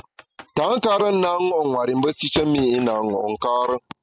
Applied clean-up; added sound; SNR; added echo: classical method spectral subtraction.